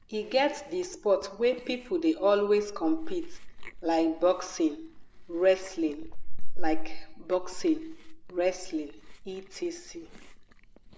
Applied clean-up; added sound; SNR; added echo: none; Chewing, mastication; 1 dB; none.